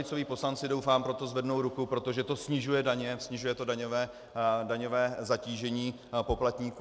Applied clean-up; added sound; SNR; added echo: none; none; none; none.